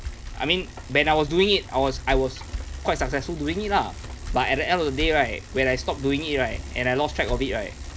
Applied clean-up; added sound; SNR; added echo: none; Bicycle; 9 dB; none.